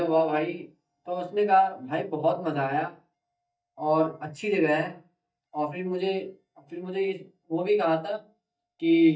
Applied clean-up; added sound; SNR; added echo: neural mask model DeepFilterNet 3.